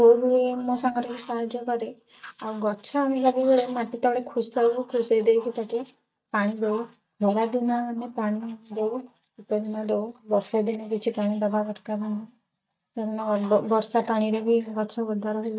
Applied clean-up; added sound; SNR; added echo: neural mask model DeepFilterNet 3.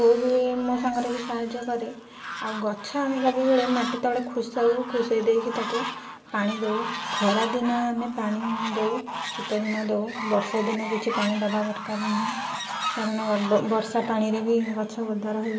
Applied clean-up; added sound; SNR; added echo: none; Fowl; 9 dB; reverberation time 0.7 s.